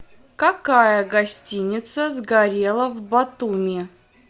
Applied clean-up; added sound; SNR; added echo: none; none; none; none.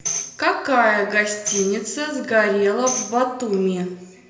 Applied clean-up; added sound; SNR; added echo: none; Tambourine; 11 dB; reverberation time 0.8 s.